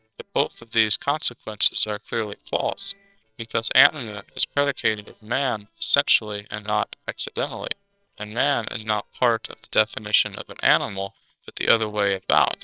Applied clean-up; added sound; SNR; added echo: neural separator model SepFormer WHAMR!.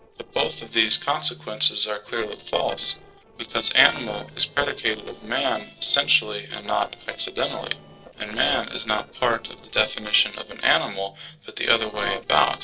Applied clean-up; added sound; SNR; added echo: neural separator model SepFormer DNS4.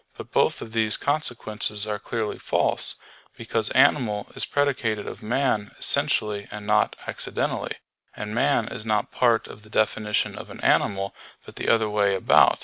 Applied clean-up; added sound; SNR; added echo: none; none; none; none.